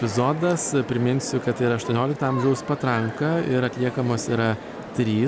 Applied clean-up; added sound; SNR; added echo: none; none; none; none.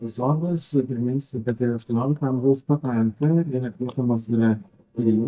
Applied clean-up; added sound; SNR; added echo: neural mask model DeepFilterNet 3.